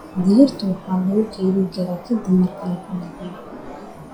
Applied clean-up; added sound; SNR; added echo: classical method log-MMSE.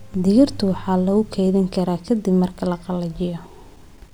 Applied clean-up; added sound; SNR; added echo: none; none; none; none.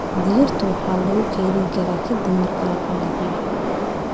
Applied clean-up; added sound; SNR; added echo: none; Subway, metro, underground; 1 dB; none.